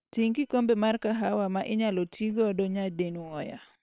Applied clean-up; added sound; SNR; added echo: neural separator model SepFormer WHAM!.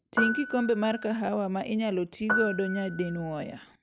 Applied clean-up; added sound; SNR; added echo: none; Piano; 5 dB; none.